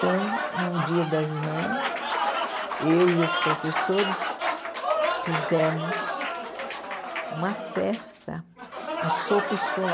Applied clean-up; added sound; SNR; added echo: none; Applause / Crowd; 1 dB; none.